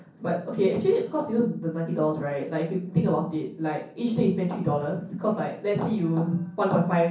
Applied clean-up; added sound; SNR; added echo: none; none; none; reverberation time 0.6 s.